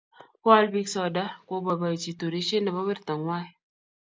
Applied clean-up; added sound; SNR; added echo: none; none; none; none.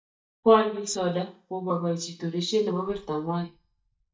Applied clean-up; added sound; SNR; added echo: neural mask model DeepFilterNet 3.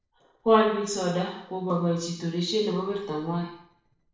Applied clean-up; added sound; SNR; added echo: neural separator model SepFormer DNS4.